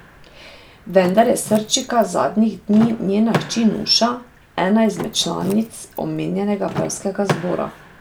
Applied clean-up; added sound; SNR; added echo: none; Door / Car; 12 dB; none.